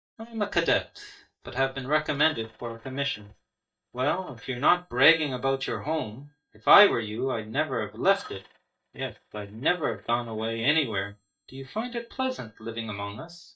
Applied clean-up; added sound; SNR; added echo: neural mask model DeepFilterNet 3.